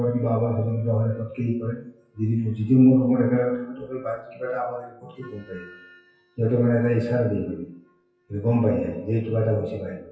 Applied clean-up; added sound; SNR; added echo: classical method WPE with log-MMSE.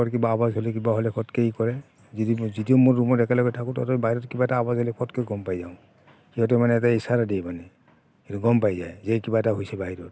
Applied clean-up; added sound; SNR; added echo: none; none; none; none.